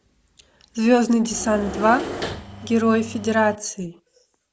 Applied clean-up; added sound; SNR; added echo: none; Engine / Mechanisms; 10 dB; none.